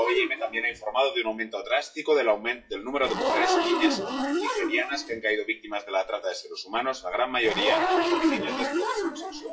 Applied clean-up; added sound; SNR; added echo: classical method WPE with log-MMSE.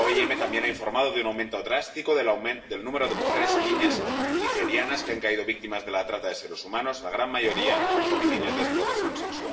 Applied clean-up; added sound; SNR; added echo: none; Zipper (clothing); 1 dB; reverberation time 0.8 s.